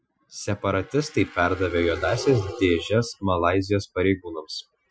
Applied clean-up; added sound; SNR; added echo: classical method Wiener filter.